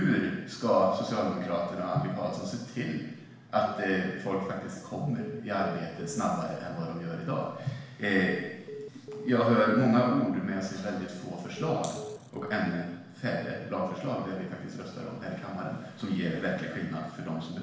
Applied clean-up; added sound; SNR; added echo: none; Telephone; 14 dB; reverberation time 1.0 s.